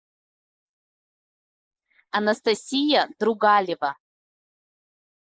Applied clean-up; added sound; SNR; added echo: neural mask model Resemble Enhance denoiser.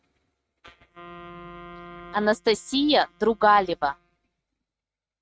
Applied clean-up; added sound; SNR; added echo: neural mask model RNNoise.